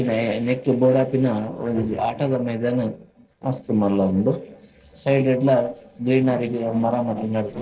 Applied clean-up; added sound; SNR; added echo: neural separator model SepFormer DNS4.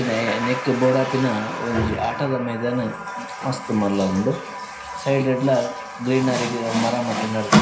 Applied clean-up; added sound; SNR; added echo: none; Water tap, faucet; 4 dB; reverberation time 0.5 s.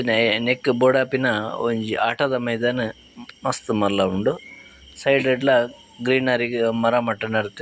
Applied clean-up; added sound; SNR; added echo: none; none; none; none.